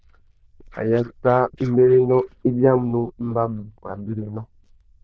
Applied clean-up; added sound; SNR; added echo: neural diffusion model UNIVERSE++.